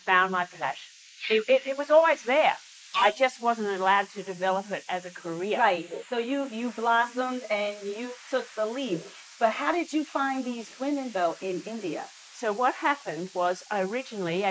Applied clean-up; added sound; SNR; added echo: neural mask model Resemble Enhance denoiser.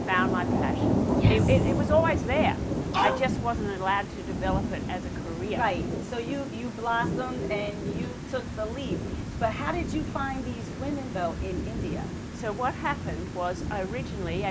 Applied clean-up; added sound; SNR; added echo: none; Thunder / Rain + Dog; -2 dB; none.